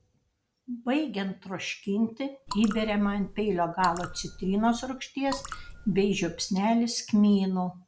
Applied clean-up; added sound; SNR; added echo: none; Raindrop / Drip; 13 dB; none.